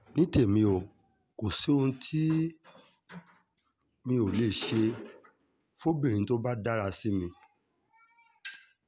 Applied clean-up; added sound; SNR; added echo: none; none; none; none.